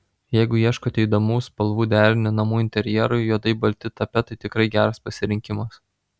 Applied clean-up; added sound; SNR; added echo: none; none; none; none.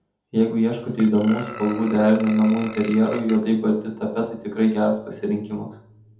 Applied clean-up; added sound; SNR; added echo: none; Burping, eructation; 16 dB; reverberation time 0.6 s.